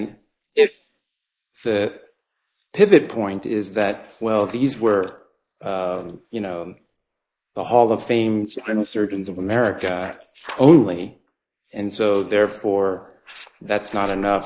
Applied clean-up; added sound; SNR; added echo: neural mask model Resemble Enhance denoiser.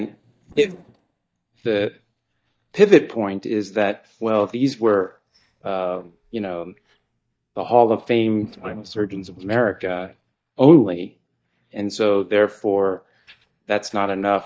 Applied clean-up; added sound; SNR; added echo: neural mask model DeepFilterNet 3.